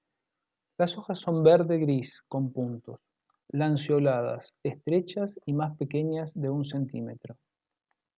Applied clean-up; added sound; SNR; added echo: none; none; none; none.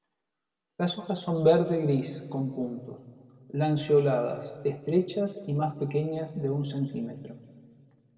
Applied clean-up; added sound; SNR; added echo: none; none; none; reverberation time 1.6 s.